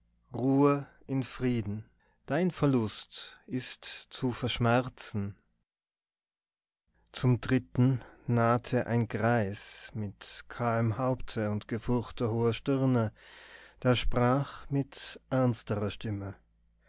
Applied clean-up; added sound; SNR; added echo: none; none; none; none.